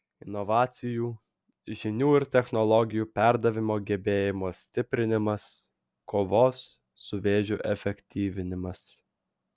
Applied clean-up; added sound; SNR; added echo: none; none; none; none.